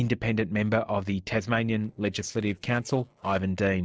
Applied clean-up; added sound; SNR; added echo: neural separator model SepFormer DNS4.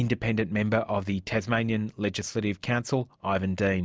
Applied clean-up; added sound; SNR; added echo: none; none; none; none.